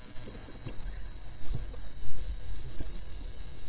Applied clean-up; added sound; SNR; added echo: neural mask model DeepFilterNet 3.